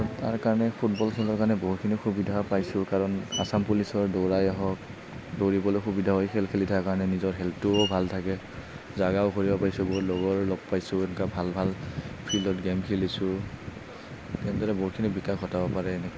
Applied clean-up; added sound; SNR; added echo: none; Screech; 19 dB; none.